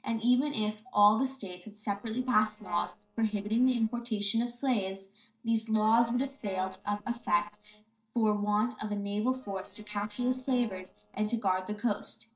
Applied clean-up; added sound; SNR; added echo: neural separator model SepFormer DNS4.